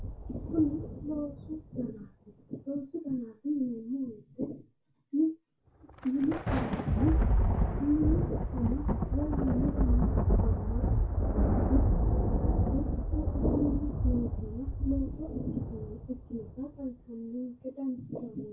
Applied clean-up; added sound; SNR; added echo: none; Thunder; -4 dB; reverberation time 0.2 s.